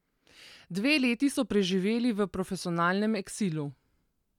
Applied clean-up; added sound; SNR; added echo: none; none; none; none.